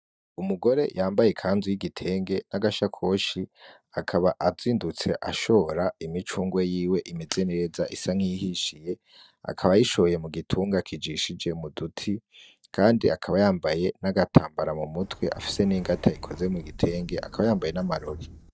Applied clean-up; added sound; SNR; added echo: neural mask model DeepFilterNet 3.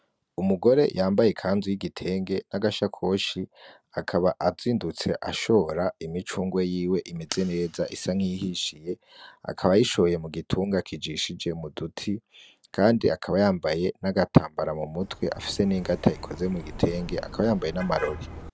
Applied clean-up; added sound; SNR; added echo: none; Car passing by + Fire; 14 dB; none.